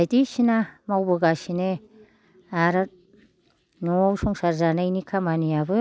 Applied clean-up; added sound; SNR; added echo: none; none; none; none.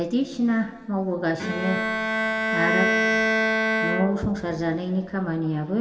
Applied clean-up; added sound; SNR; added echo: none; Bowed string instrument; 0 dB; reverberation time 1.9 s.